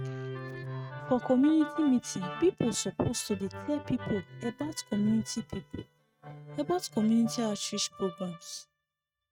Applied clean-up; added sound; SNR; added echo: neural mask model RNNoise.